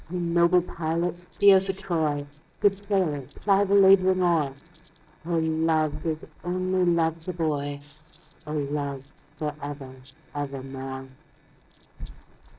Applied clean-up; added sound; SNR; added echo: neural separator model SepFormer DNS4.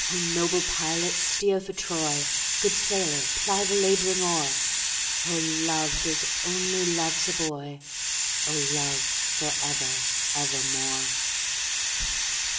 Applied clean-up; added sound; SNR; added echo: none; Hiss; -4 dB; reverberation time 0.8 s.